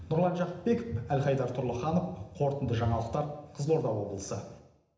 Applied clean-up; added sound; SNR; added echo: none; none; none; reverberation time 0.8 s.